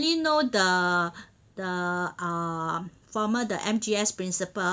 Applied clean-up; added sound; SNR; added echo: none; none; none; none.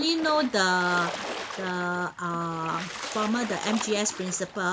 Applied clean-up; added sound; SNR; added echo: none; Splash, splatter; 10 dB; none.